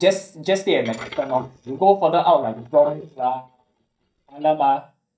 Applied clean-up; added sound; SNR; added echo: neural mask model DeepFilterNet 3.